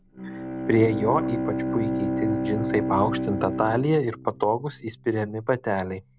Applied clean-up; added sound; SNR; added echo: none; Bowed string instrument; 4 dB; none.